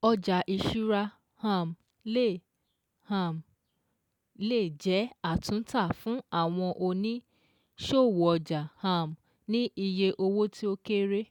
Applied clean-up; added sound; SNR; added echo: none; none; none; none.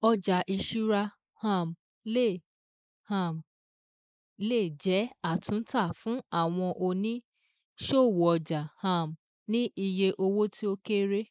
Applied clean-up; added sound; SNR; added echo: neural mask model Resemble Enhance denoiser.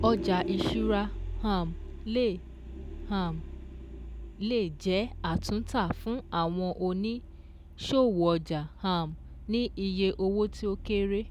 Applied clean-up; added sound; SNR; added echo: none; Vehicle; 9 dB; none.